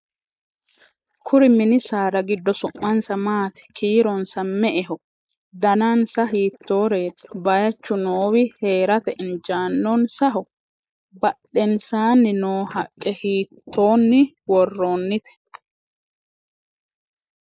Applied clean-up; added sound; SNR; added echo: neural mask model Resemble Enhance denoiser.